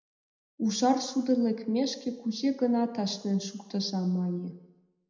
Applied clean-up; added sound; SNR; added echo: none; none; none; reverberation time 0.8 s.